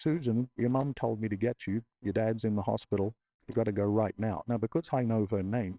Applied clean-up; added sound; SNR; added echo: neural separator model SepFormer WHAMR!.